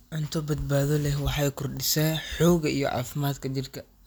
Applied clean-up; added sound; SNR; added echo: none; none; none; none.